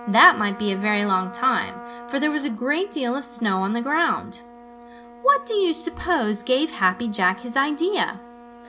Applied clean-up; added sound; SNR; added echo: none; Trumpet; 18 dB; reverberation time 0.3 s.